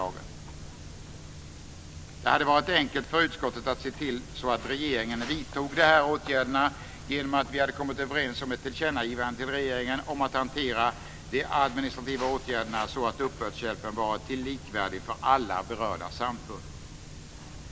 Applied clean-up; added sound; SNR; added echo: none; Walk, footsteps; 15 dB; none.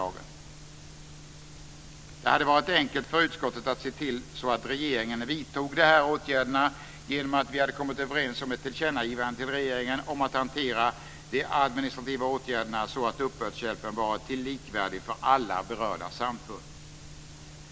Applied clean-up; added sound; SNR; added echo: none; none; none; none.